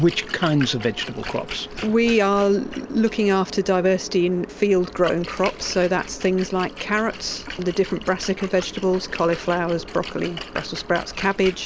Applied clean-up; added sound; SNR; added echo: none; Splash, splatter; 15 dB; none.